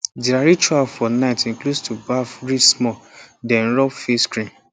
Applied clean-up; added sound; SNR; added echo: none; none; none; none.